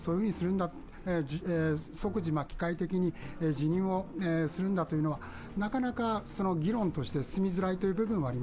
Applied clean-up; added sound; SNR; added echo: none; none; none; none.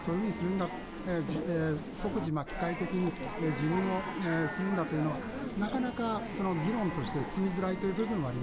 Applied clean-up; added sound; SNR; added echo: none; Chatter / Chirp, tweet / Livestock, farm animals, working animals; 4 dB; none.